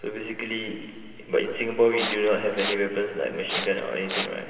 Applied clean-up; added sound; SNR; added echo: none; Respiratory sounds; 6 dB; reverberation time 2.3 s.